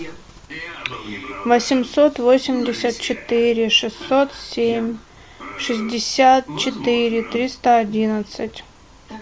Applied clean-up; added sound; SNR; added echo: none; none; none; none.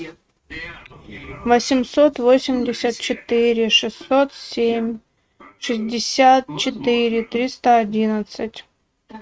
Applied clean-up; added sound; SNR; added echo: neural mask model RNNoise.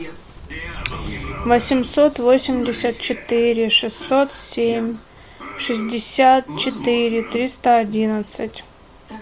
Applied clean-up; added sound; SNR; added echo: none; Subway, metro, underground; 20 dB; none.